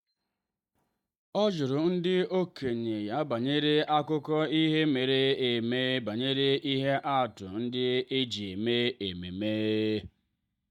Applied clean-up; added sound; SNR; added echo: neural mask model DeepFilterNet 3.